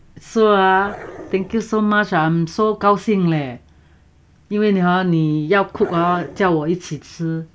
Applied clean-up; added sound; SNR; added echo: none; Growling; 17 dB; none.